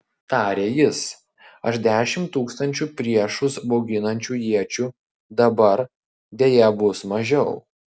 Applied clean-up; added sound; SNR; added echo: none; none; none; none.